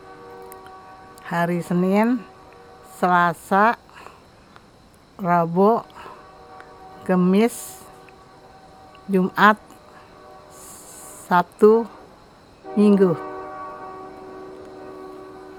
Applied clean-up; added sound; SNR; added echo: none; Train; 18 dB; none.